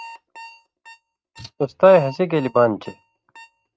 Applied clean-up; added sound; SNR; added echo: neural mask model RNNoise.